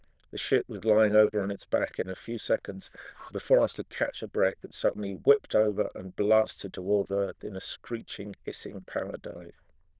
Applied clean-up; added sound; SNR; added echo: neural diffusion model UNIVERSE++.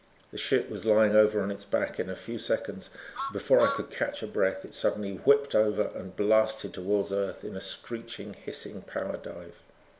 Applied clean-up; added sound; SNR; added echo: none; Truck; 9 dB; none.